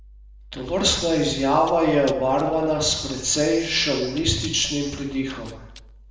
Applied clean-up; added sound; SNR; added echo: none; Chewing, mastication; 20 dB; reverberation time 1.0 s.